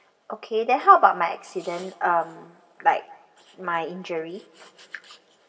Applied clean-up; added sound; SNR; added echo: none; none; none; reverberation time 1.4 s.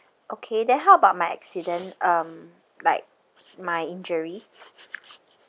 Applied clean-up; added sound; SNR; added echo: none; none; none; none.